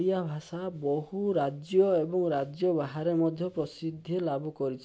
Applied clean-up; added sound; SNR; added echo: none; none; none; none.